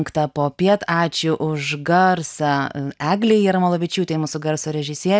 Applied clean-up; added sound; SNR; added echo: none; none; none; none.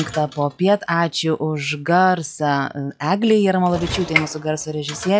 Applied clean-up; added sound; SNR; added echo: classical method log-MMSE.